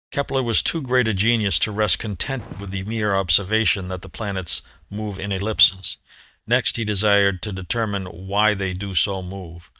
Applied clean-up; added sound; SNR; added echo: neural mask model DeepFilterNet 3.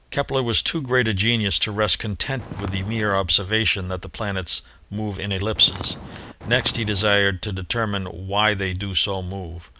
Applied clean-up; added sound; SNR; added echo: none; Walk, footsteps; 12 dB; none.